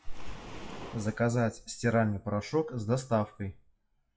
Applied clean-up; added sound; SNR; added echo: classical method WPE with log-MMSE.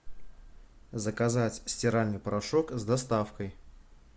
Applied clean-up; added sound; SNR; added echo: none; none; none; none.